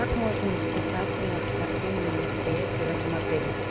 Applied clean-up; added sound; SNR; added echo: none; Drill / Mechanisms; -3 dB; none.